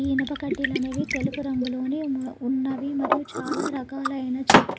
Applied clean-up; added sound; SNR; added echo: none; Liquid; -1 dB; none.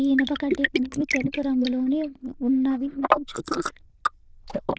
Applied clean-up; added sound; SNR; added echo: neural diffusion model UNIVERSE++.